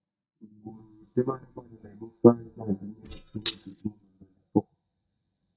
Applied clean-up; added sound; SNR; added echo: neural mask model DeepFilterNet 3.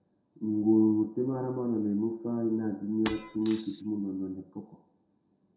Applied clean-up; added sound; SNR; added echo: none; Shatter; 15 dB; reverberation time 0.6 s.